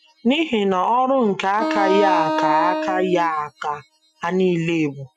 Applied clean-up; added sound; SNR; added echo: classical method Wiener filter.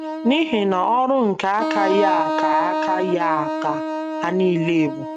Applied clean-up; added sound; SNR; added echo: neural mask model RNNoise.